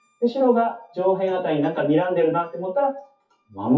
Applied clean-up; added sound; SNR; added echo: classical method WPE with log-MMSE.